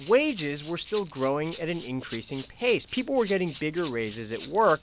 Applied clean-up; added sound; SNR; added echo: none; Rattle (instrument); 19 dB; none.